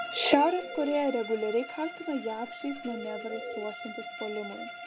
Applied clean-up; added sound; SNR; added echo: none; Bowed string instrument + Bird; 9 dB; none.